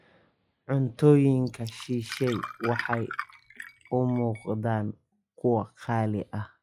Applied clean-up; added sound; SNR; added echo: classical method log-MMSE.